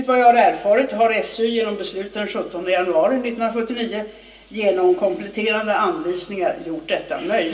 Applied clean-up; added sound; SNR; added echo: none; none; none; reverberation time 0.3 s.